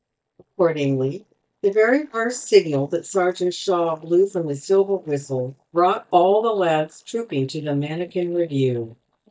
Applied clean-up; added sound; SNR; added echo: neural mask model DeepFilterNet 3.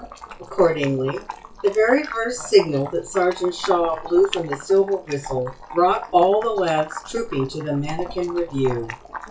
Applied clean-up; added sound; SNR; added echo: classical method WPE with log-MMSE.